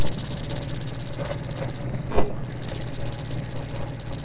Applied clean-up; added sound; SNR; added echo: neural separator model SepFormer DNS4.